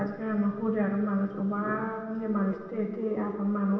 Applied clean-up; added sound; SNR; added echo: none; Growling; 15 dB; reverberation time 1.4 s.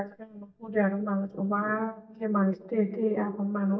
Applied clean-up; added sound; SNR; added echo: neural mask model DeepFilterNet 3.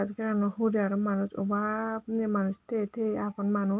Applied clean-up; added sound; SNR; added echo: none; none; none; none.